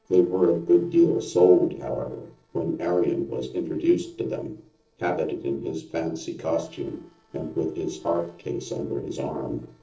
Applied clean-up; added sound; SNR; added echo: neural separator model SepFormer DNS4.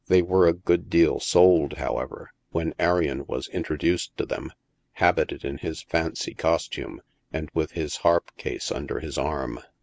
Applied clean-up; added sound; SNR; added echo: none; none; none; none.